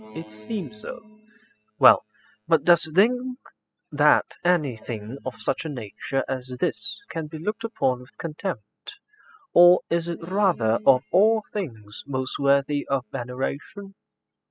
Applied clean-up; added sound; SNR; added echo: classical method spectral subtraction.